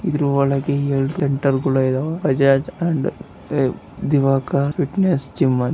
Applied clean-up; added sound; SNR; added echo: none; none; none; none.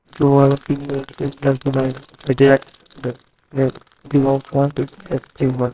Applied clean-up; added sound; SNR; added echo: neural separator model SepFormer WHAMR!.